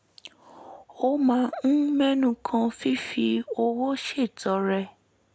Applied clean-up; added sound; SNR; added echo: none; none; none; none.